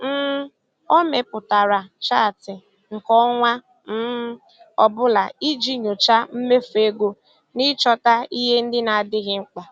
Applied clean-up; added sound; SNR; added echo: none; none; none; none.